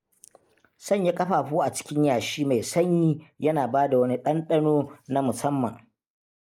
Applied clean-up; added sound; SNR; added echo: neural mask model Resemble Enhance denoiser.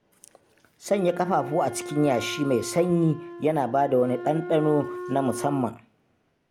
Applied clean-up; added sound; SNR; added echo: none; Wind instrument, woodwind instrument; 12 dB; none.